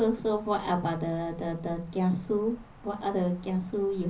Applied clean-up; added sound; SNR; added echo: none; Wind; 20 dB; reverberation time 0.5 s.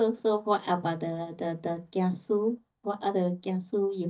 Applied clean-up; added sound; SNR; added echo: neural mask model DeepFilterNet 3.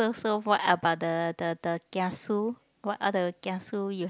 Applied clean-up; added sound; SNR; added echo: none; none; none; none.